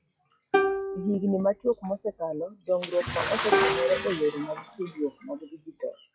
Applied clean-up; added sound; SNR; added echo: classical method log-MMSE.